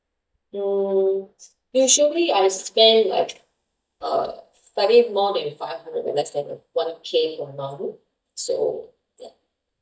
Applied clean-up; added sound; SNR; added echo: neural mask model DeepFilterNet 3.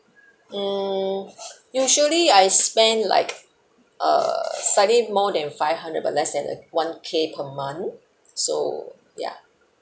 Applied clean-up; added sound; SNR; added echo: none; none; none; none.